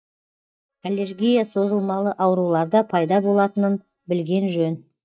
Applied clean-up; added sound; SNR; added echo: neural mask model DeepFilterNet 3.